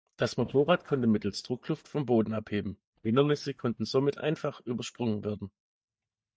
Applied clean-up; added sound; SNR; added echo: neural mask model DeepFilterNet 3.